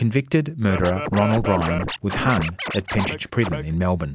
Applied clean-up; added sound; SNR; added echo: none; Scratching (performance technique); 6 dB; none.